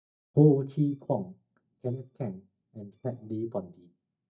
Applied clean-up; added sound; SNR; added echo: neural mask model DeepFilterNet 3.